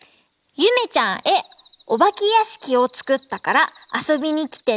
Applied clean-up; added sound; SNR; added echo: none; none; none; none.